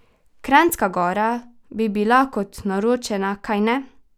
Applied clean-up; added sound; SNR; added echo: none; none; none; none.